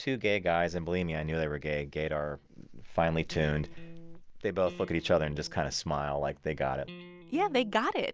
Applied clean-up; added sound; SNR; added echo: none; Electric guitar; 17 dB; none.